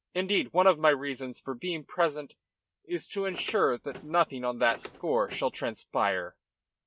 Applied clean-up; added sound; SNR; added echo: none; Car; 18 dB; none.